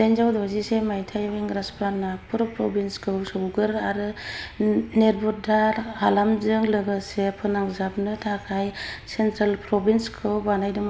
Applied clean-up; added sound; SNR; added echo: none; none; none; none.